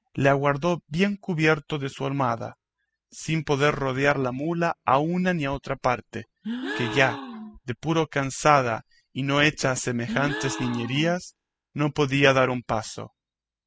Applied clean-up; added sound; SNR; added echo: classical method spectral subtraction.